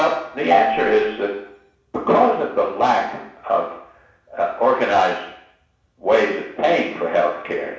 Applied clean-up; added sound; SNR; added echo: none; Marimba, xylophone; 6 dB; reverberation time 0.7 s.